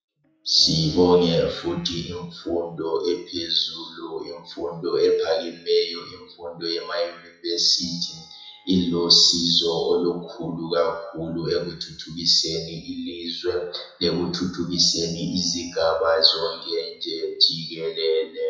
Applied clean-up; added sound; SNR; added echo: classical method WPE with log-MMSE.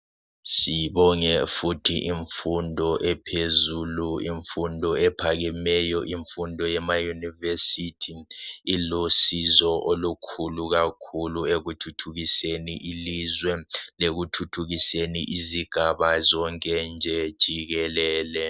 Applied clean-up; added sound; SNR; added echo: none; none; none; none.